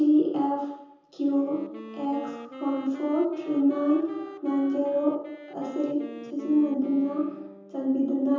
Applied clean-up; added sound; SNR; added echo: none; Wind instrument, woodwind instrument; 17 dB; reverberation time 0.9 s.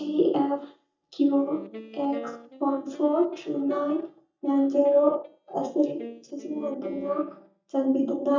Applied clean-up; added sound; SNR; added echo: neural mask model DeepFilterNet 3.